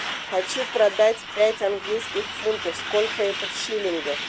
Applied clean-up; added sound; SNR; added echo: none; Truck; 7 dB; none.